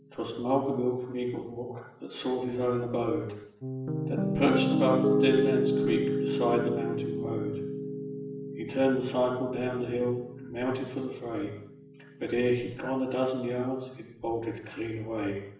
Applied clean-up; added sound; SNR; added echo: none; Piano; 2 dB; reverberation time 0.8 s.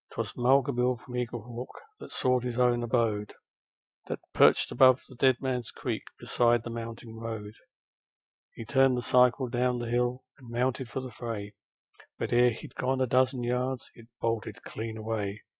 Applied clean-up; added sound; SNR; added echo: none; none; none; none.